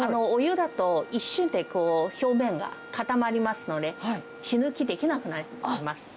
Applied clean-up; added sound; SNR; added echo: none; Wind instrument, woodwind instrument; 19 dB; none.